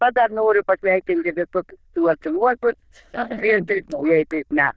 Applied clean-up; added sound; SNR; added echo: neural diffusion model UNIVERSE++.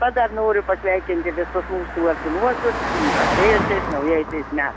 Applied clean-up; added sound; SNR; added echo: none; Car passing by; 4 dB; none.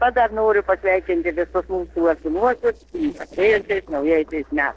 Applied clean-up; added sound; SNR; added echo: neural separator model SepFormer DNS4.